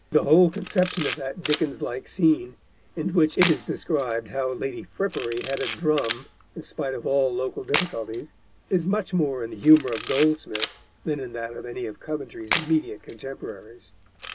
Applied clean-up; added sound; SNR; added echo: none; Camera; 8 dB; none.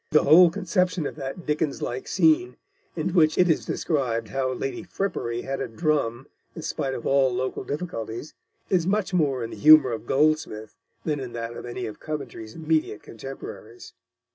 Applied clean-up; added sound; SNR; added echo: none; none; none; none.